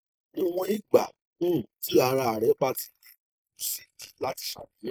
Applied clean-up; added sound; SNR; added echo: neural mask model Resemble Enhance denoiser.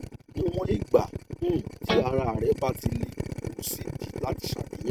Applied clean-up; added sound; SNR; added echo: neural mask model RNNoise.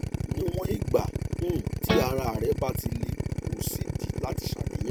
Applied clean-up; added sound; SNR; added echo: none; Guitar + Drill; -2 dB; none.